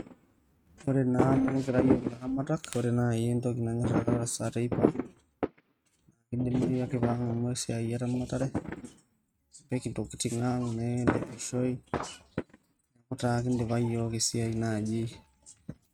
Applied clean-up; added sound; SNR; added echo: neural mask model RNNoise.